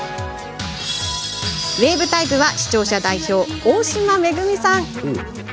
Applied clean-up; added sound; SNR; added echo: none; none; none; none.